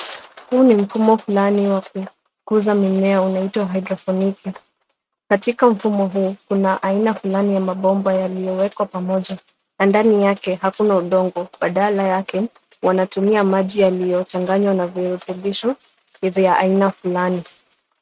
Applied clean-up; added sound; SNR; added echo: neural mask model RNNoise.